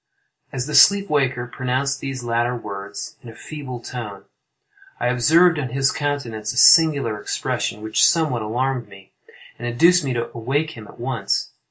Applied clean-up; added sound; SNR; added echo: none; none; none; reverberation time 0.2 s.